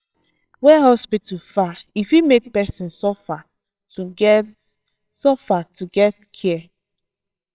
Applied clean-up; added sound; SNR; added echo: neural separator model SepFormer WHAMR!.